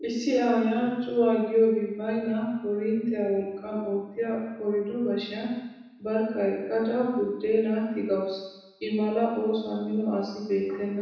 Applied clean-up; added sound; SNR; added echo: none; none; none; reverberation time 1.1 s.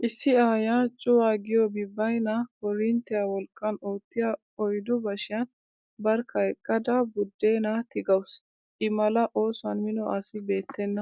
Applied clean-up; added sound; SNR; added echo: none; none; none; none.